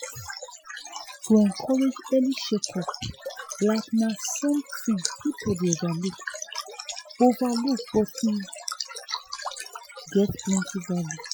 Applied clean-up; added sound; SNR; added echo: classical method Wiener filter.